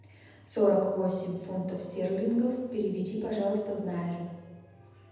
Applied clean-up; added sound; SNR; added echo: none; none; none; reverberation time 1.0 s.